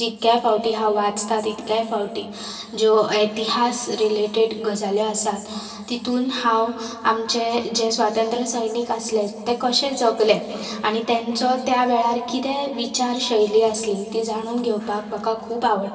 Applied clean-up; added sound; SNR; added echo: none; none; none; reverberation time 2.3 s.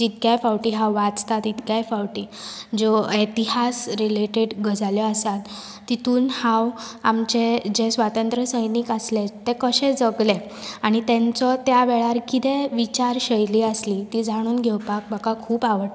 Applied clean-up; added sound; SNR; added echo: none; none; none; none.